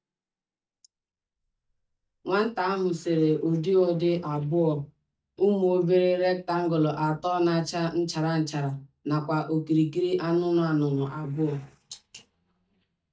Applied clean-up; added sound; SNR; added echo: neural mask model DeepFilterNet 3.